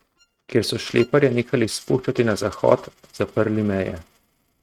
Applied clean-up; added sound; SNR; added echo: neural mask model RNNoise.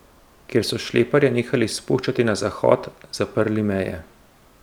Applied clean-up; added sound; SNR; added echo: none; none; none; none.